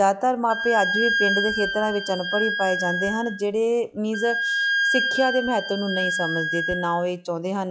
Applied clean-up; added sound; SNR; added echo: classical method log-MMSE.